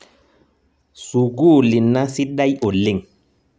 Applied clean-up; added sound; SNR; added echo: none; none; none; none.